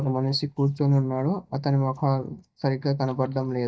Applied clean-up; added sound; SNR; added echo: neural mask model DeepFilterNet 3.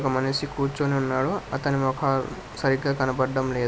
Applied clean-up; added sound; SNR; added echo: none; none; none; none.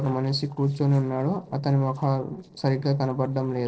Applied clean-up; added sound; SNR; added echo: neural separator model SepFormer DNS4.